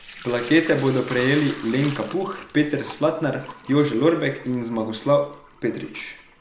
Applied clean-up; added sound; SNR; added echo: none; Sink (filling or washing) / Liquid; 19 dB; none.